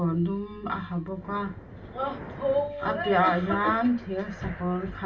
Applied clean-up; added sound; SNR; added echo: none; Breathing; 16 dB; reverberation time 0.2 s.